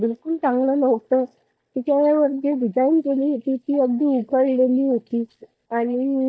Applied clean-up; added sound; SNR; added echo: neural mask model DeepFilterNet 3.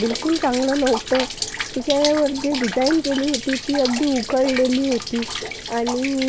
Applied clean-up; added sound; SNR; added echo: none; Rain; 8 dB; none.